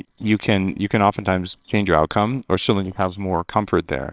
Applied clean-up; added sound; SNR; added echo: neural separator model SepFormer WHAMR!.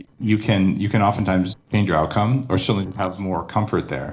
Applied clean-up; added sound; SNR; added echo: neural separator model SepFormer DNS4.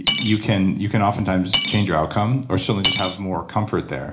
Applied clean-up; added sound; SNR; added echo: none; Cutlery, silverware / Dishes, pots, and pans; 7 dB; reverberation time 0.4 s.